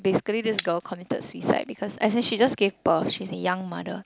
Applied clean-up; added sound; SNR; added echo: none; Shatter; 18 dB; none.